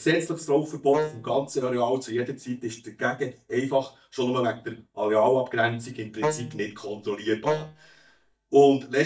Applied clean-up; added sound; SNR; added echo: neural mask model DeepFilterNet 3.